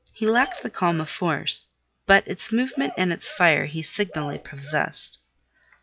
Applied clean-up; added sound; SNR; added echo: classical method log-MMSE.